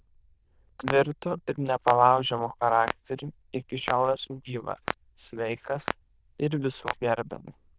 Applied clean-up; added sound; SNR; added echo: neural diffusion model UNIVERSE++.